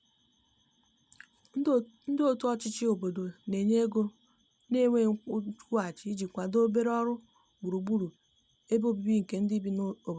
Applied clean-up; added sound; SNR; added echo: none; none; none; none.